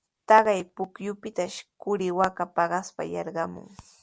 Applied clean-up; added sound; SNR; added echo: none; none; none; none.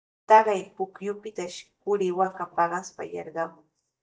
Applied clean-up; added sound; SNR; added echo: neural mask model DeepFilterNet 3.